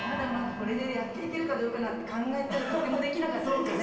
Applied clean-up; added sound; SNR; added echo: none; Acoustic guitar; 15 dB; reverberation time 2.5 s.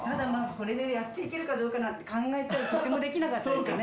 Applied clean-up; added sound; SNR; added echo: none; none; none; none.